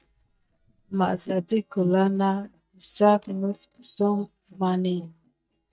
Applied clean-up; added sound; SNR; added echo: neural mask model DeepFilterNet 3.